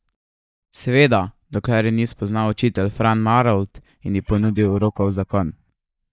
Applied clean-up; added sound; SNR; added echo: neural mask model DeepFilterNet 3.